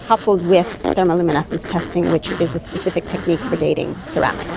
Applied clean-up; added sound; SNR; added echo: none; Zipper (clothing); 10 dB; none.